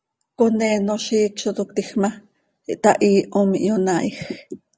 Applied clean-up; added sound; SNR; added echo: none; none; none; none.